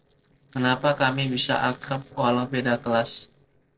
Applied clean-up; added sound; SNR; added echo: neural separator model SepFormer DNS4.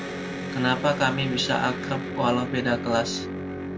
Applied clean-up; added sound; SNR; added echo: none; Electric guitar; 5 dB; none.